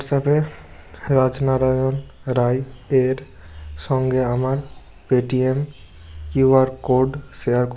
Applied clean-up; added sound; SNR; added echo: none; none; none; none.